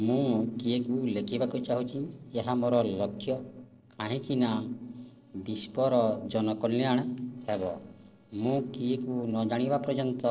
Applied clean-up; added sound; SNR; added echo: neural separator model SepFormer DNS4.